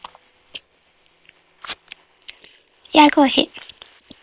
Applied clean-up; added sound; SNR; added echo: neural separator model SepFormer WHAM!.